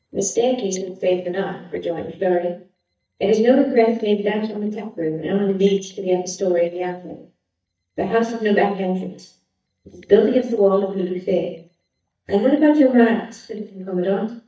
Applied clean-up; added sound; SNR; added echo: neural mask model DeepFilterNet 3.